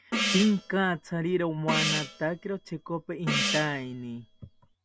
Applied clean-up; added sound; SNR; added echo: none; Gong; 3 dB; none.